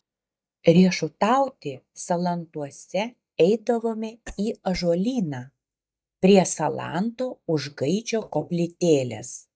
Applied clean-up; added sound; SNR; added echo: neural mask model DeepFilterNet 3.